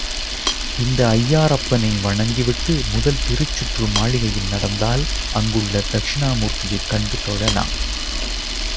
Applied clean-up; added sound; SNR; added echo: none; Camera; 2 dB; none.